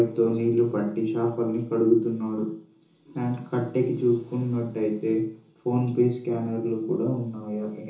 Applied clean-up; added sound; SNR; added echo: none; none; none; reverberation time 0.7 s.